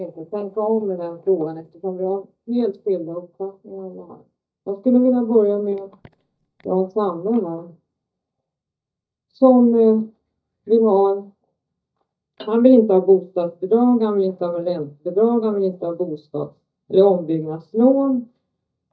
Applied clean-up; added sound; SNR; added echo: neural mask model DeepFilterNet 3.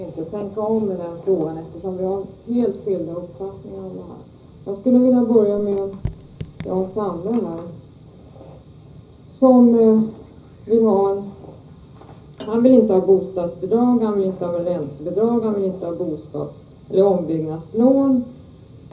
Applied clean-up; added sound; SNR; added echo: none; Raindrop / Drip; 14 dB; reverberation time 0.5 s.